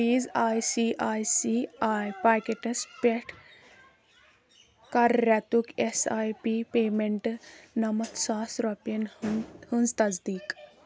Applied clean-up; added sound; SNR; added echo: none; none; none; none.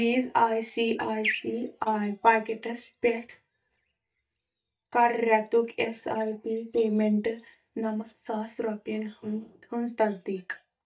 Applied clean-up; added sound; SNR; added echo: neural mask model DeepFilterNet 3.